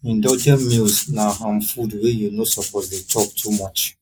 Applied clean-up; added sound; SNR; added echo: neural mask model Resemble Enhance denoiser.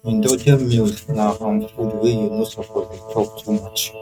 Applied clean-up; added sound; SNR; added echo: neural mask model RNNoise.